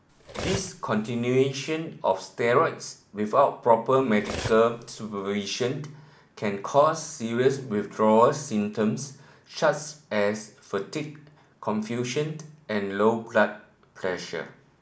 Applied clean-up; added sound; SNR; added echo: none; Cutlery, silverware; 11 dB; none.